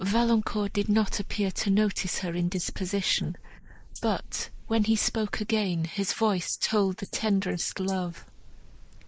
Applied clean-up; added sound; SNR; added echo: neural mask model Resemble Enhance denoiser.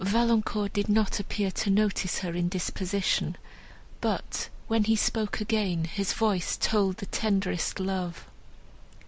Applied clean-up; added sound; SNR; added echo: none; none; none; none.